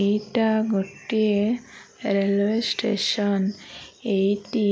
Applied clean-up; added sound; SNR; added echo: none; none; none; none.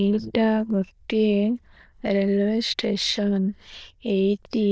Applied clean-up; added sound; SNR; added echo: neural diffusion model UNIVERSE++.